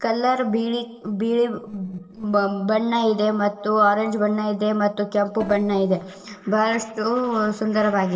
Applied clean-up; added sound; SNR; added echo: neural separator model SepFormer DNS4.